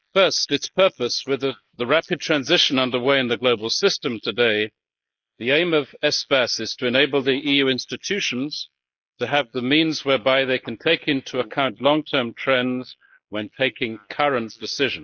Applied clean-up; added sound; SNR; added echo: neural mask model Resemble Enhance denoiser.